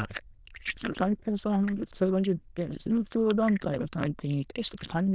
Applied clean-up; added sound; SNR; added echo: neural diffusion model UNIVERSE++.